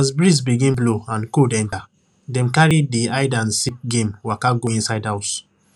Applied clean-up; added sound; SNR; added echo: none; none; none; none.